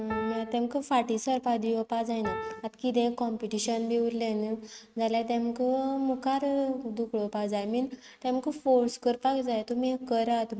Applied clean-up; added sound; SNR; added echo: neural mask model RNNoise.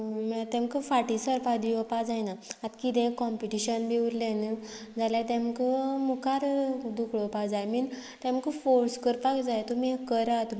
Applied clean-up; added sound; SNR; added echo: neural mask model Resemble Enhance denoiser.